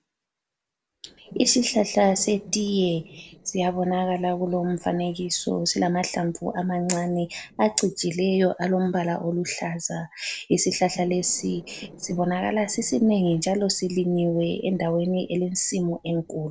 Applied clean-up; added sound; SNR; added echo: neural separator model SepFormer DNS4.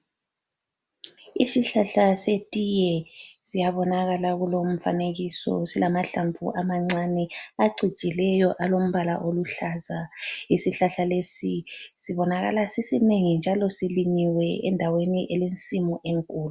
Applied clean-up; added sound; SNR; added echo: none; none; none; none.